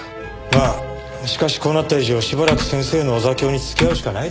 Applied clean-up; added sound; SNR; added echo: none; Typing; 3 dB; none.